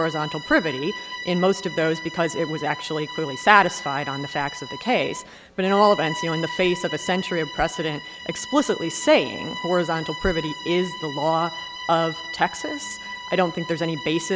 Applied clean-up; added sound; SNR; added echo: none; Bowed string instrument; 11 dB; none.